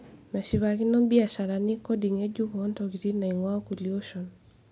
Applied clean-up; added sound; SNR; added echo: none; none; none; none.